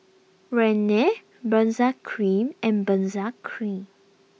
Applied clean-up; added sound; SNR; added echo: none; none; none; none.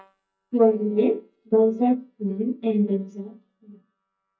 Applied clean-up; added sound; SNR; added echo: neural mask model DeepFilterNet 3.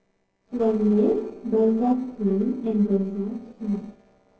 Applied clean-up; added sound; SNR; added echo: neural separator model SepFormer DNS4.